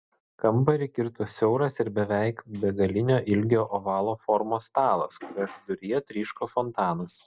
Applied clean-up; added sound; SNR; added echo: none; none; none; none.